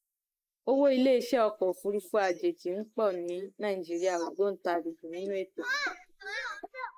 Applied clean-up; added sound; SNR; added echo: neural mask model Resemble Enhance denoiser.